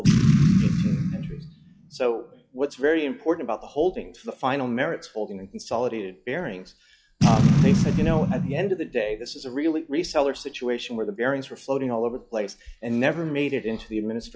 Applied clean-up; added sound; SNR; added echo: classical method log-MMSE.